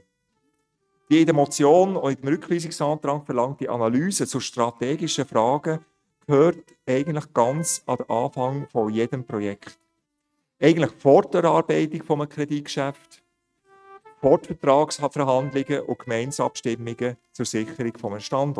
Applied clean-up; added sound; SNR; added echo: neural mask model RNNoise.